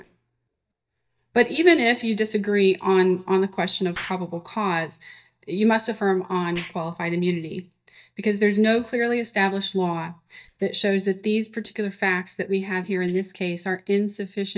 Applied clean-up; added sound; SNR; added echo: neural mask model DeepFilterNet 3.